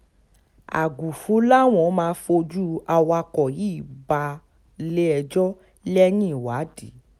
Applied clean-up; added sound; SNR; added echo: none; none; none; none.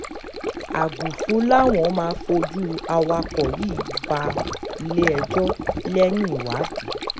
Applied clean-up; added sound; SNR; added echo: none; Stream; 4 dB; none.